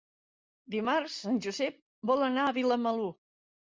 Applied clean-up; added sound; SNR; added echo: none; none; none; none.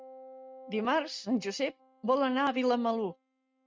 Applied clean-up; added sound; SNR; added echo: neural mask model RNNoise.